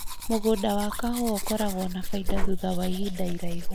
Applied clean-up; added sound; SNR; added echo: none; Domestic sounds, home sounds; -2 dB; none.